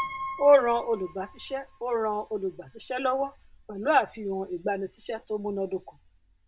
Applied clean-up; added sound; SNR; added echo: none; Piano; 15 dB; none.